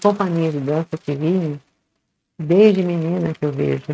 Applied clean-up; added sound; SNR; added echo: neural mask model RNNoise.